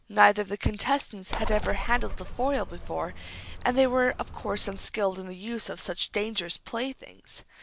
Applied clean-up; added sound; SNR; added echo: none; Bird; 4 dB; none.